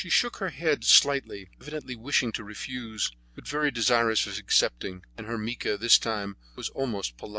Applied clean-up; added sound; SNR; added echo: none; none; none; none.